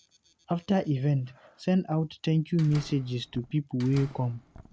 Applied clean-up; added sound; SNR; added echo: none; Slam; 19 dB; none.